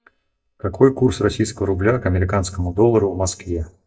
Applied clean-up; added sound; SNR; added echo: neural mask model DeepFilterNet 3.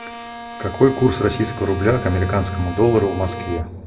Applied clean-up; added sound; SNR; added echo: none; Bowed string instrument; 13 dB; reverberation time 1.3 s.